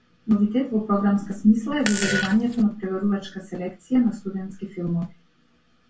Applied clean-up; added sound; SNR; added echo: none; Fart; 4 dB; reverberation time 0.2 s.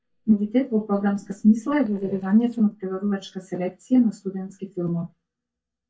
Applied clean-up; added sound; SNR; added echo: neural mask model DeepFilterNet 3.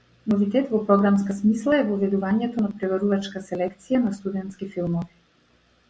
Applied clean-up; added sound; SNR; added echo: none; none; none; none.